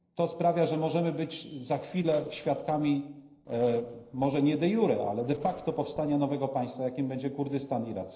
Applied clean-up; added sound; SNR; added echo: neural separator model SepFormer DNS4.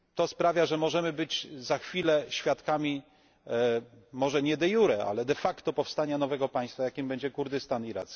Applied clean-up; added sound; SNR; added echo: none; none; none; none.